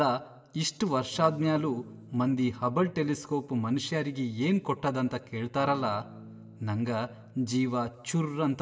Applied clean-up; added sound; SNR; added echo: none; Electric guitar / Strum; 18 dB; reverberation time 0.8 s.